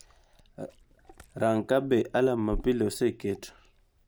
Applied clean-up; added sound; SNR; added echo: none; Liquid; 15 dB; none.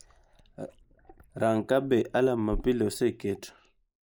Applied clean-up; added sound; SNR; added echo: neural mask model Resemble Enhance denoiser.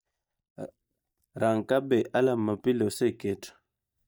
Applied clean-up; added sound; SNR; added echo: neural mask model DeepFilterNet 3.